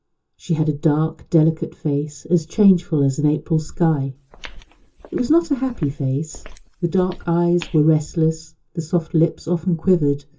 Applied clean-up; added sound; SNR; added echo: none; Walk, footsteps; 19 dB; reverberation time 0.2 s.